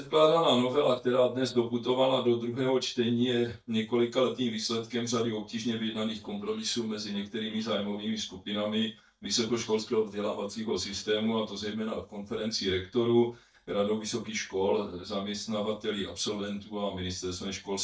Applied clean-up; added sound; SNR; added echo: neural mask model DeepFilterNet 3.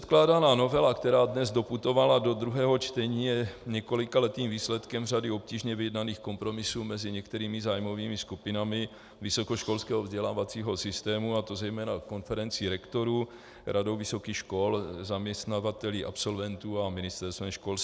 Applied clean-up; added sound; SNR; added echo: none; none; none; none.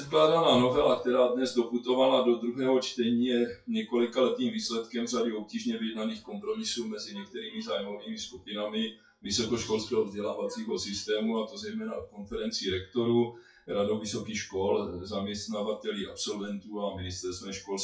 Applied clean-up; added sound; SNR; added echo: classical method WPE with log-MMSE.